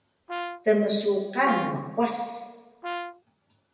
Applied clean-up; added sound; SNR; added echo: none; Brass instrument; 12 dB; reverberation time 1.0 s.